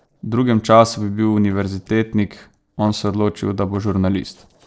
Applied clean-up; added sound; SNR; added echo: neural separator model SepFormer DNS4.